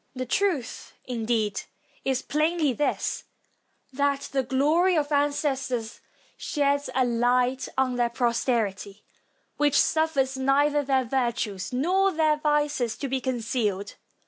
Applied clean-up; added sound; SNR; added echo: none; none; none; none.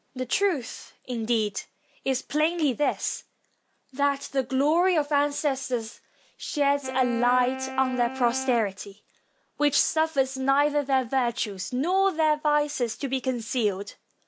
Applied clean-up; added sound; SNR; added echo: none; Wind instrument, woodwind instrument; 11 dB; none.